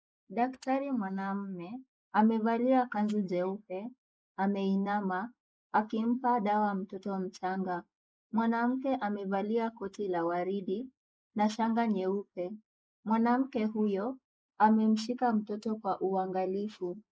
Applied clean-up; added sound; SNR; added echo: neural mask model Resemble Enhance denoiser.